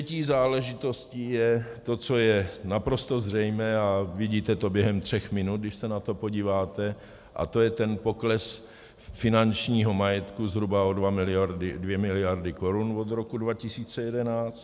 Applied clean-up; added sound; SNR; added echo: none; none; none; none.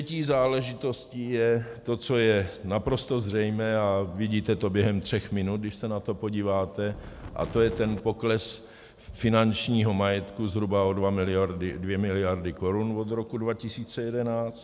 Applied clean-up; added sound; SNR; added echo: none; Wind; 12 dB; none.